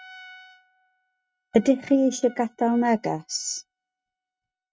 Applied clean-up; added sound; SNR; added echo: neural mask model RNNoise.